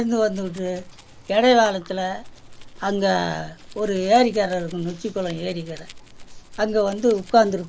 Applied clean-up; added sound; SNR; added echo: none; Domestic sounds, home sounds; 18 dB; none.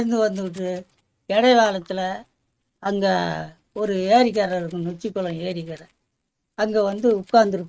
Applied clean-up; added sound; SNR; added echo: neural mask model RNNoise.